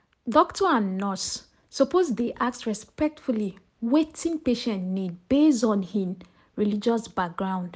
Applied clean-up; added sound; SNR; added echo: none; none; none; none.